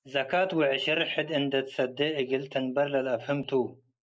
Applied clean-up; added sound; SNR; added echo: neural mask model Resemble Enhance denoiser.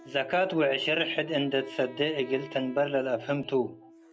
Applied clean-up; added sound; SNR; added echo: none; Wind instrument, woodwind instrument; 19 dB; none.